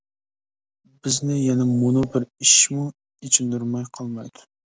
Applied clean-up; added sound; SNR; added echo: none; none; none; none.